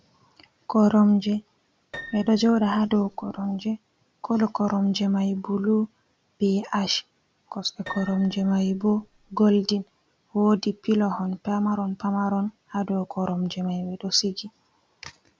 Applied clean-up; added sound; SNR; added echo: none; Piano; 20 dB; none.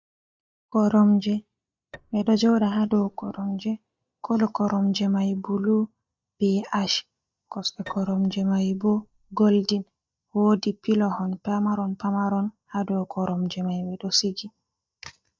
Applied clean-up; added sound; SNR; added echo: neural mask model DeepFilterNet 3.